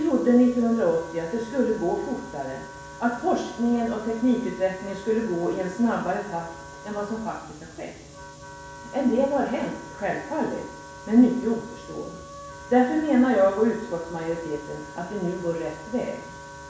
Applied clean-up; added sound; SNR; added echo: none; Wind instrument, woodwind instrument; 17 dB; reverberation time 0.7 s.